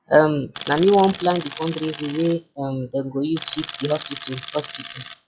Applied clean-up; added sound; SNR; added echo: classical method log-MMSE.